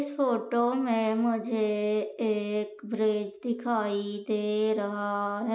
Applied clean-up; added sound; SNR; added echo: none; none; none; none.